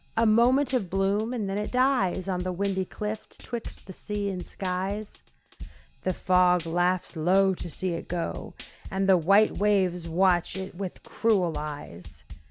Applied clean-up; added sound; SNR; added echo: none; Drum kit; 15 dB; none.